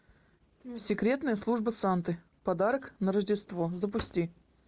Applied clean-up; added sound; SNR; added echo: none; none; none; none.